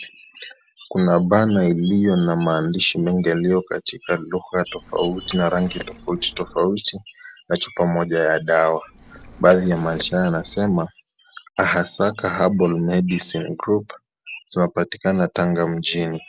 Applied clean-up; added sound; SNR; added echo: none; Liquid; 19 dB; none.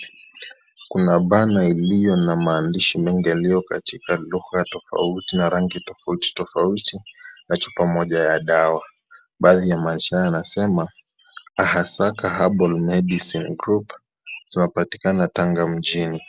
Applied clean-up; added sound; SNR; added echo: none; none; none; none.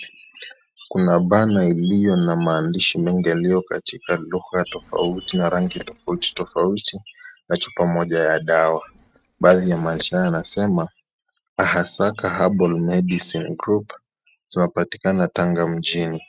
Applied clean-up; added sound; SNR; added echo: neural mask model RNNoise.